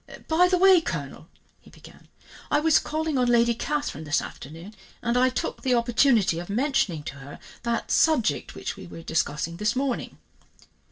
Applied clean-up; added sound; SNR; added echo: none; none; none; reverberation time 0.1 s.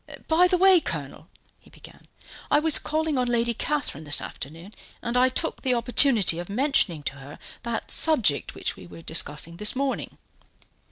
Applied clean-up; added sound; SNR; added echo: none; none; none; none.